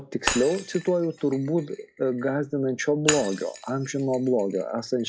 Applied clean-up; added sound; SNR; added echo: classical method log-MMSE.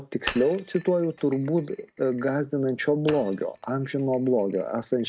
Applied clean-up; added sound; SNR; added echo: neural mask model RNNoise.